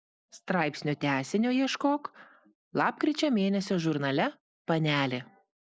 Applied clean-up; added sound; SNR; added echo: none; none; none; none.